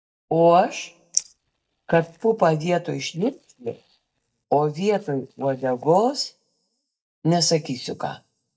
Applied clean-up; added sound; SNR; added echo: neural mask model DeepFilterNet 3.